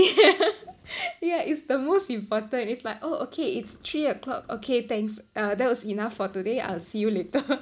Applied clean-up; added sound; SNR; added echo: none; none; none; none.